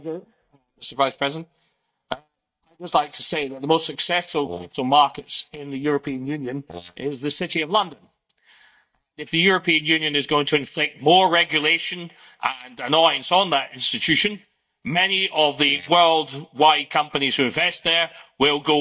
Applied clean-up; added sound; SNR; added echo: neural mask model DeepFilterNet 3.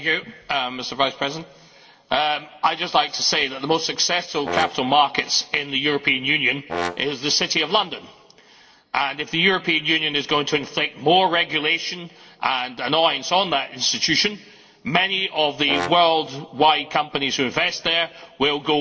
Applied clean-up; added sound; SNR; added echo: neural separator model SepFormer DNS4.